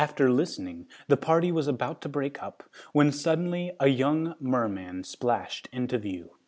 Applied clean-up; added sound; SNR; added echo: none; none; none; none.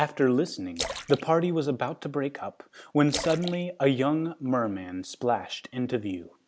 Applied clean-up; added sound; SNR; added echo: none; Splash, splatter; 13 dB; none.